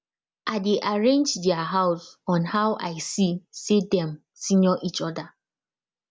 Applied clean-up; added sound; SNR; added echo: none; none; none; none.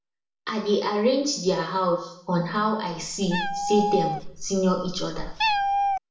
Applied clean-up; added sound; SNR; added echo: none; Meow; 2 dB; reverberation time 0.6 s.